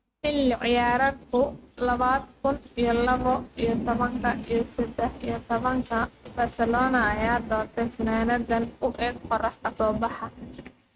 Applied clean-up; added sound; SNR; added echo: neural mask model RNNoise.